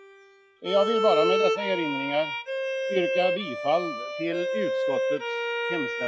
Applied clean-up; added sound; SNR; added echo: classical method log-MMSE.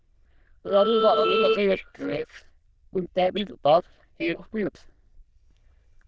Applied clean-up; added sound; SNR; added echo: neural diffusion model UNIVERSE++.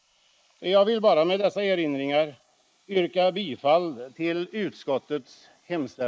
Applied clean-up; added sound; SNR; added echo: neural mask model Resemble Enhance denoiser.